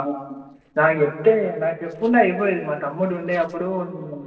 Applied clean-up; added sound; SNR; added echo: neural separator model SepFormer DNS4.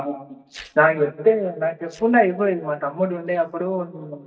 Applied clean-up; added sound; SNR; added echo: neural mask model DeepFilterNet 3.